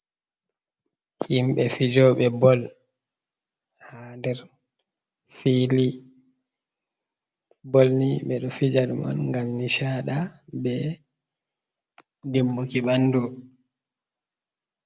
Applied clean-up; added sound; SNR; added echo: none; none; none; none.